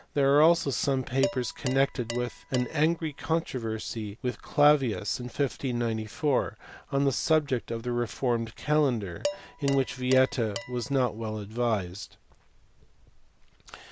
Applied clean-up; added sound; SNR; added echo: none; Dishes, pots, and pans; 13 dB; none.